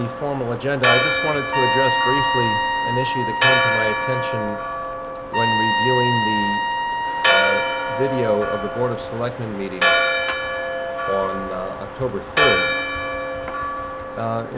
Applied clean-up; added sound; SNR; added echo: none; Church bell + Trumpet; -4 dB; none.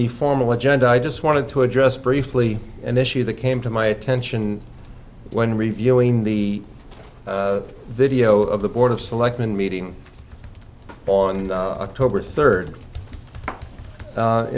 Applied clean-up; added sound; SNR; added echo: none; none; none; none.